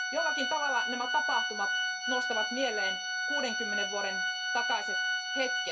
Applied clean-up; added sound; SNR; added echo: none; Organ; -3 dB; reverberation time 0.7 s.